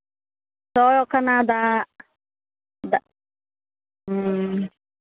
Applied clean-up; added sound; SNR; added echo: none; none; none; none.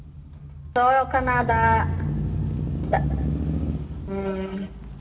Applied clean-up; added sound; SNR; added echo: none; Engine starting / Accelerating, revving, vroom / Motor vehicle (road); 2 dB; reverberation time 2.1 s.